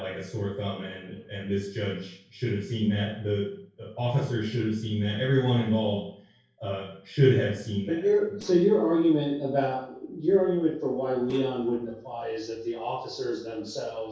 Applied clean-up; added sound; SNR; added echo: neural separator model SepFormer DNS4.